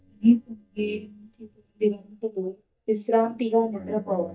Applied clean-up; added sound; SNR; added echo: neural mask model DeepFilterNet 3.